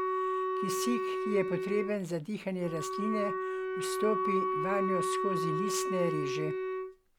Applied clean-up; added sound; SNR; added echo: none; Wind instrument, woodwind instrument; -2 dB; none.